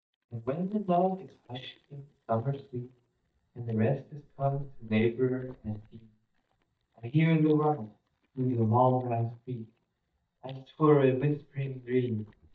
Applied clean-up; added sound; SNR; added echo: neural mask model DeepFilterNet 3.